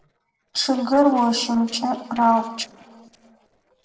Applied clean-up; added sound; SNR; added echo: neural separator model SepFormer DNS4.